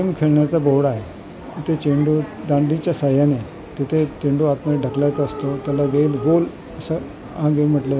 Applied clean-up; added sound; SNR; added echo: none; none; none; none.